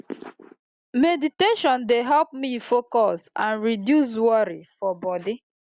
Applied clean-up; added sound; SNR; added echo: none; none; none; none.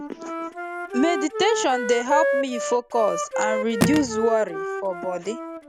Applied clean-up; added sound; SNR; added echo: none; Telephone + Wind instrument, woodwind instrument; 2 dB; none.